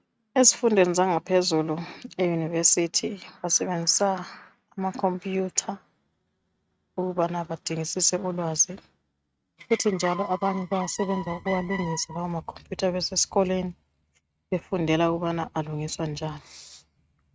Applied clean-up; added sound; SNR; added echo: neural mask model RNNoise.